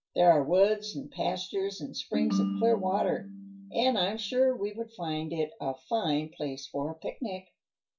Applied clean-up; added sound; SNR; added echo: none; Ringtone; 5 dB; reverberation time 0.2 s.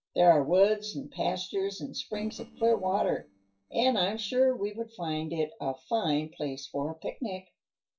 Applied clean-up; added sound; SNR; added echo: neural separator model SepFormer DNS4.